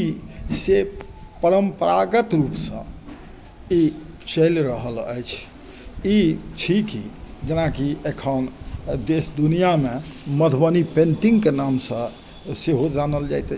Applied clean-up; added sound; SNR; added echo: none; none; none; none.